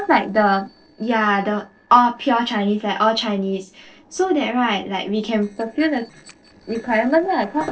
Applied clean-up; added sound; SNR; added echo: neural separator model SepFormer DNS4.